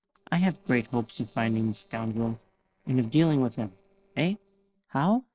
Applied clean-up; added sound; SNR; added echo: neural separator model SepFormer DNS4.